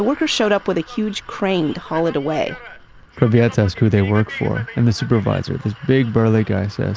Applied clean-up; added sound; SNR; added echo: none; none; none; none.